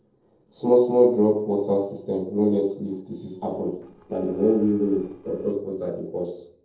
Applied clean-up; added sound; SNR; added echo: neural separator model SepFormer DNS4.